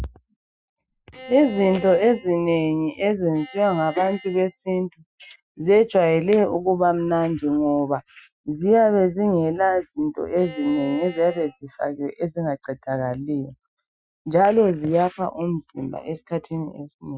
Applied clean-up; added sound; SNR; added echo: classical method Wiener filter.